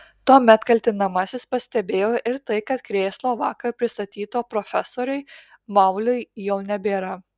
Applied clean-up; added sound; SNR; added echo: none; none; none; none.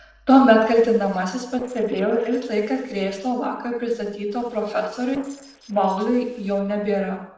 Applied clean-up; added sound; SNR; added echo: neural separator model SepFormer DNS4.